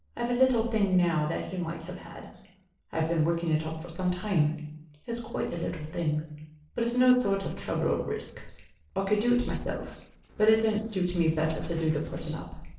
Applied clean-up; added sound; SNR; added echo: neural separator model SepFormer DNS4.